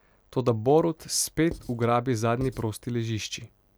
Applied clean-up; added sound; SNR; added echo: none; Writing; 16 dB; none.